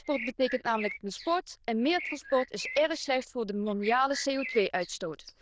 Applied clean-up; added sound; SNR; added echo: neural diffusion model UNIVERSE++.